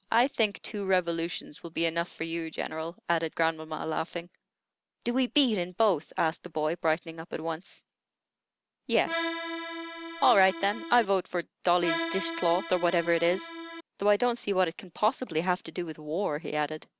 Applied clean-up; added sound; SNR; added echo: none; Accordion; 6 dB; none.